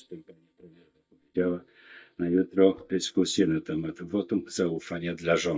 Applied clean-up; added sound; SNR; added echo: neural mask model DeepFilterNet 3.